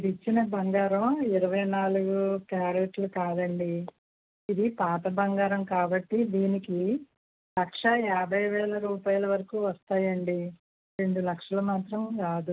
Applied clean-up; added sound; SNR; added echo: none; none; none; none.